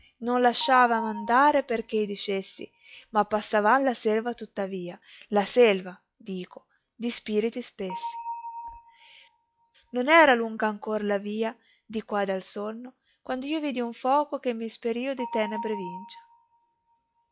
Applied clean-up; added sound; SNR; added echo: classical method log-MMSE.